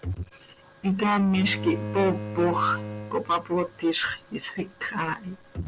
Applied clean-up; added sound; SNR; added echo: none; Bowed string instrument; 9 dB; none.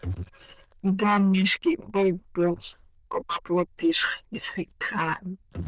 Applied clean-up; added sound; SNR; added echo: neural diffusion model UNIVERSE++.